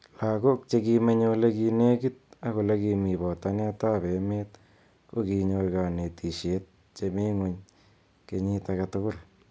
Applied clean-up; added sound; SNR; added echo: none; none; none; none.